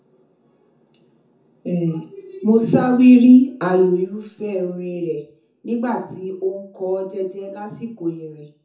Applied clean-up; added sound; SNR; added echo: none; none; none; reverberation time 0.5 s.